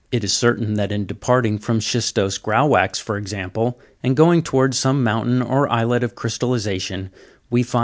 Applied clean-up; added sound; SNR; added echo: none; none; none; none.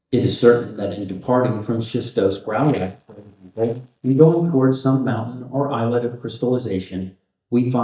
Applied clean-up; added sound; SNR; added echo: neural mask model DeepFilterNet 3.